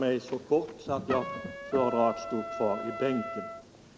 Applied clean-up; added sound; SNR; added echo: none; Trumpet; 9 dB; none.